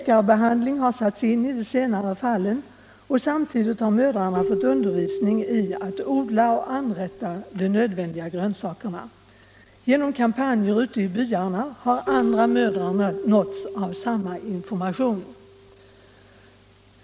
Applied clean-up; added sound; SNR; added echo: none; Keyboard (musical); 10 dB; none.